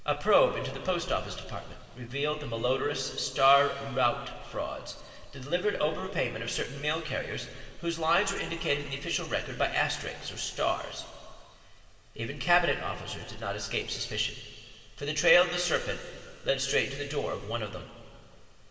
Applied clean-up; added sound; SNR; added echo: none; none; none; reverberation time 2.3 s.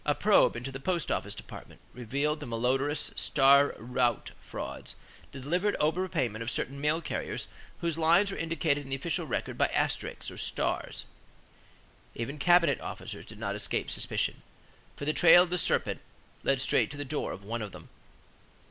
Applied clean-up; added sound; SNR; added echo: none; none; none; none.